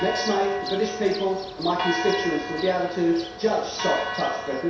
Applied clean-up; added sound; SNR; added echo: none; Church bell; 7 dB; reverberation time 0.7 s.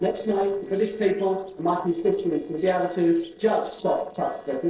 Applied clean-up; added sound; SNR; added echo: neural separator model SepFormer DNS4.